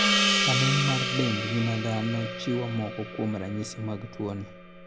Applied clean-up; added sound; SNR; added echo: none; Gong; 0 dB; none.